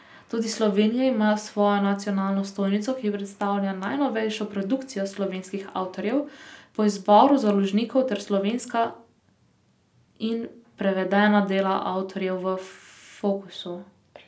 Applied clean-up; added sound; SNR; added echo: none; none; none; none.